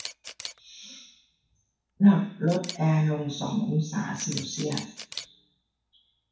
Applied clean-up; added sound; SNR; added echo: none; Camera; 16 dB; reverberation time 0.6 s.